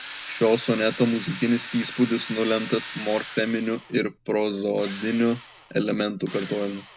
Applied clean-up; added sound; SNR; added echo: none; Drill; 11 dB; none.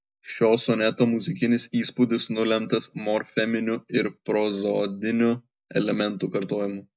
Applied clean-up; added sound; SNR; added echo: none; none; none; none.